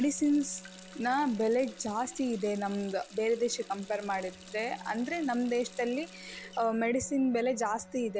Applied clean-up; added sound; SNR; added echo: none; Water tap, faucet + Bowed string instrument; 19 dB; none.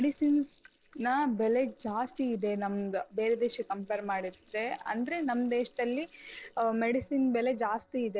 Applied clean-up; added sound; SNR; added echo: neural separator model SepFormer DNS4.